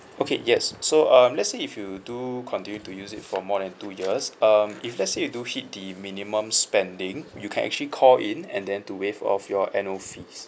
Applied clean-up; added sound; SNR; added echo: none; none; none; none.